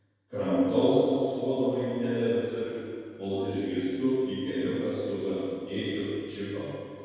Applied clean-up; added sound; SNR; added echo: none; Brass instrument; 18 dB; reverberation time 2.1 s.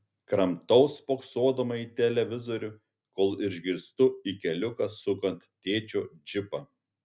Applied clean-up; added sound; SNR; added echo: none; none; none; none.